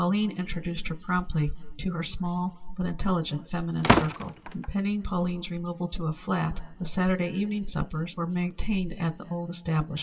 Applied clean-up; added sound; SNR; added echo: none; Slam; 0 dB; reverberation time 2.0 s.